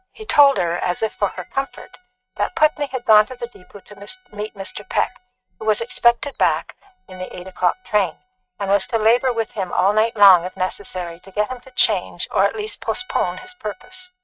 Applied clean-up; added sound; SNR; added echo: neural mask model RNNoise.